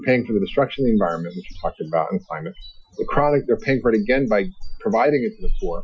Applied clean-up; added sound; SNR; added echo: classical method Wiener filter.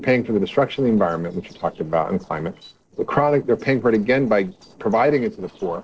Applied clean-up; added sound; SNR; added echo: neural separator model SepFormer DNS4.